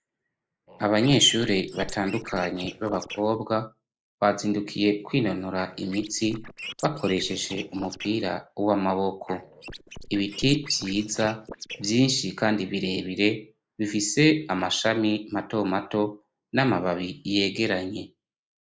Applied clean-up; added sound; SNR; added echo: neural mask model Resemble Enhance denoiser.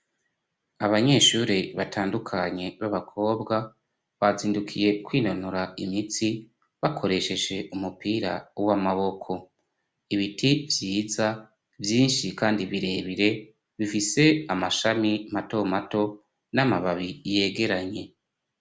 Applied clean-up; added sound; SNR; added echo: none; none; none; none.